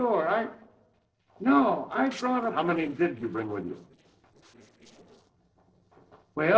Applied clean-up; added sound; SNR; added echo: neural separator model SepFormer DNS4.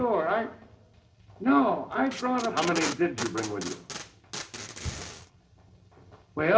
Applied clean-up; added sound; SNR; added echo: none; Packing tape, duct tape; 9 dB; reverberation time 0.6 s.